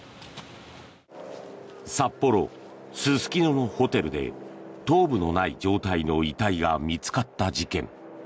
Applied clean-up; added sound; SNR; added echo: none; none; none; none.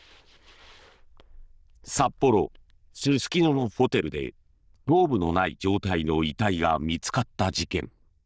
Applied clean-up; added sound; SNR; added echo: neural diffusion model UNIVERSE++.